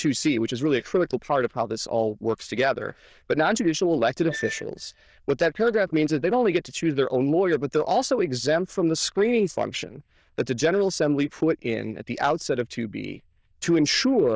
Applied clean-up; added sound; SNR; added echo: neural diffusion model UNIVERSE++.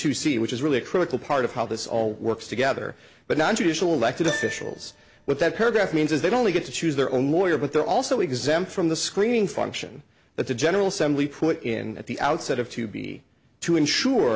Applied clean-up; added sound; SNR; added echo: none; Keyboard (musical); 14 dB; none.